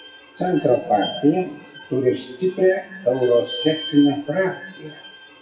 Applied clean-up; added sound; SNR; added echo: classical method WPE with log-MMSE.